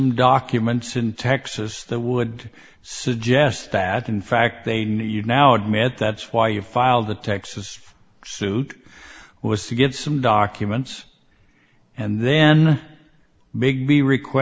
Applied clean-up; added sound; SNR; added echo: none; none; none; none.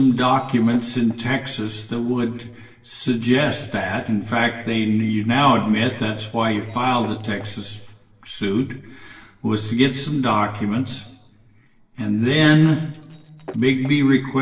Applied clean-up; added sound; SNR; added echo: neural separator model SepFormer DNS4.